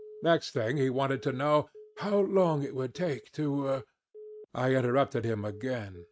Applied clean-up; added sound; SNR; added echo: neural mask model RNNoise.